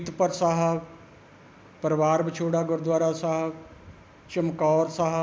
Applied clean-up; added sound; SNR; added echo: none; none; none; none.